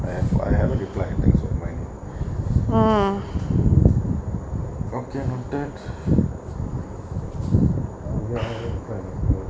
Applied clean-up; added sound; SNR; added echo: none; none; none; none.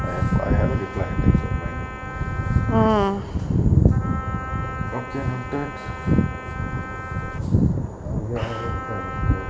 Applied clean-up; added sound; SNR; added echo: none; Wind instrument, woodwind instrument; 13 dB; none.